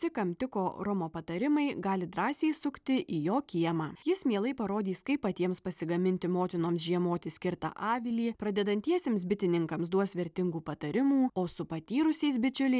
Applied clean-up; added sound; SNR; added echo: none; none; none; none.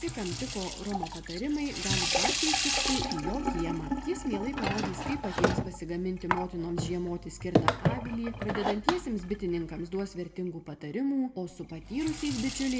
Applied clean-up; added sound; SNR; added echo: none; Sink (filling or washing) / Water tap, faucet; -1 dB; reverberation time 0.9 s.